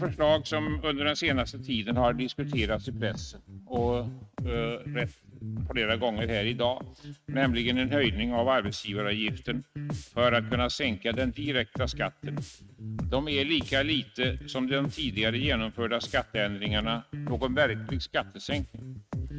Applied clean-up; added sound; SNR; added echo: neural mask model RNNoise.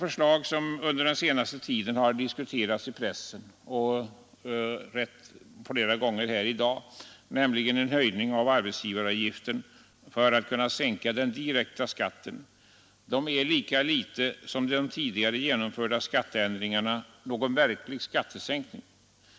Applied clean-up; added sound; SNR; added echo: none; none; none; none.